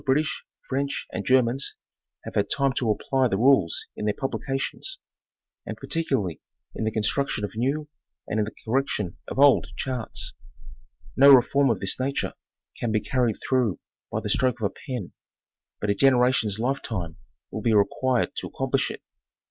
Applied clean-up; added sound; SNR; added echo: none; none; none; none.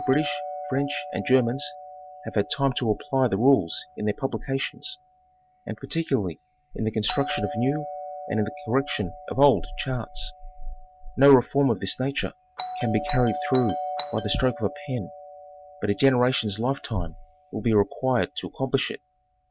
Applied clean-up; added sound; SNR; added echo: none; Doorbell; 12 dB; none.